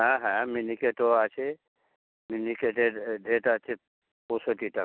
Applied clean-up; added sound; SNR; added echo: none; none; none; none.